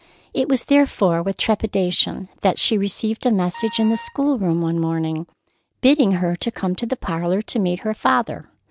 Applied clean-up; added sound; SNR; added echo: none; Wind instrument, woodwind instrument; 17 dB; none.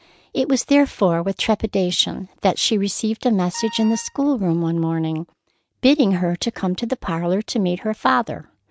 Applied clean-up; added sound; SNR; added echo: neural mask model RNNoise.